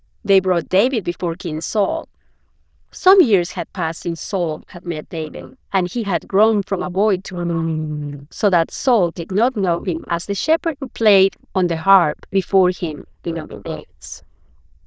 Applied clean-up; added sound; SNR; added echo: neural diffusion model UNIVERSE++.